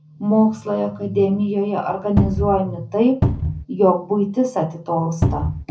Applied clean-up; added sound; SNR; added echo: none; Cupboard open or close; 0 dB; reverberation time 0.4 s.